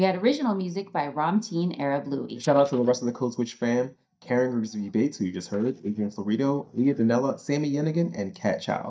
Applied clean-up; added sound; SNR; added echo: neural mask model DeepFilterNet 3.